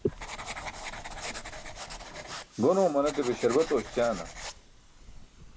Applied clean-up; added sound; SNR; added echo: none; Writing; 10 dB; none.